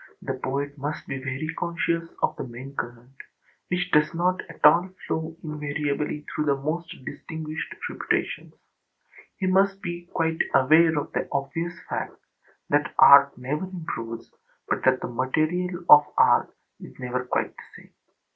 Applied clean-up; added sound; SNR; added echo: none; none; none; none.